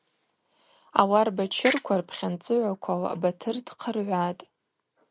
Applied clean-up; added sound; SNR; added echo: none; Ratchet, pawl; -4 dB; none.